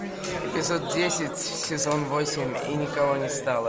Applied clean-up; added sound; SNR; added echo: none; Cough; 18 dB; none.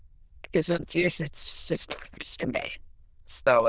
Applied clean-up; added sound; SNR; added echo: neural diffusion model UNIVERSE++.